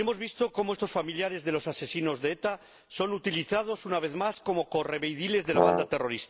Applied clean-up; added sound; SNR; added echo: none; Brass instrument; -4 dB; none.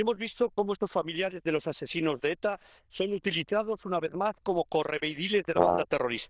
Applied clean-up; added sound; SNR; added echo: neural diffusion model UNIVERSE++.